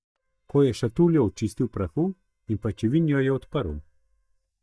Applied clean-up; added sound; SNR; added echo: neural mask model DeepFilterNet 3.